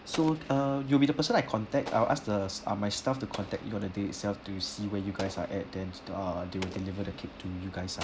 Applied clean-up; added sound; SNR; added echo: none; Explosion; 17 dB; none.